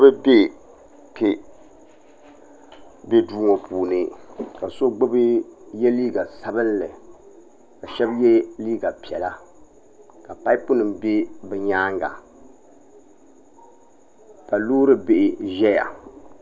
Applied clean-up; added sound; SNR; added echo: none; none; none; none.